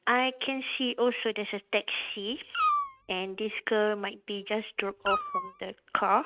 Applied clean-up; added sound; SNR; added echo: neural mask model RNNoise.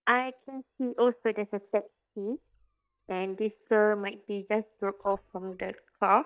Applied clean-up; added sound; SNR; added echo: neural mask model DeepFilterNet 3.